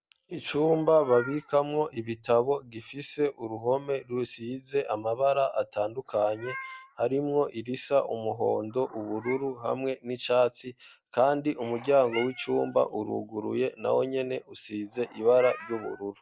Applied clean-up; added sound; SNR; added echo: none; Meow; 20 dB; none.